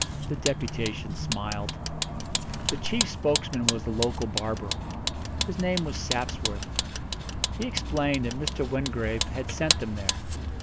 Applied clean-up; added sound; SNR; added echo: none; Vehicle; -1 dB; none.